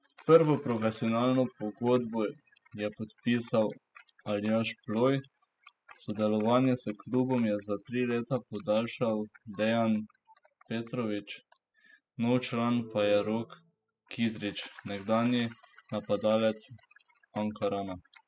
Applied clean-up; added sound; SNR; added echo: classical method spectral subtraction.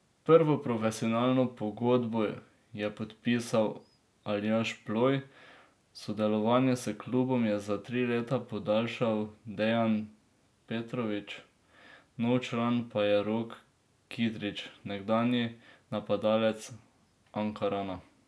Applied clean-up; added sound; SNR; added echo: none; none; none; none.